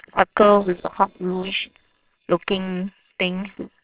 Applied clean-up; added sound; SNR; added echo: neural separator model SepFormer WHAMR!.